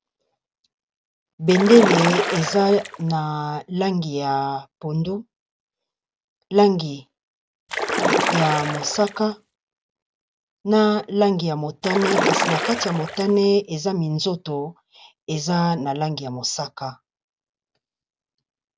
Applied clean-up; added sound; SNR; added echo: none; Splash, splatter; 1 dB; none.